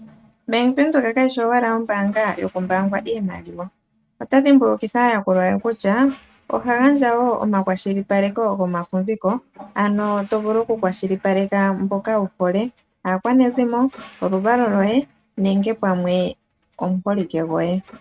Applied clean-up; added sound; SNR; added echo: neural mask model RNNoise.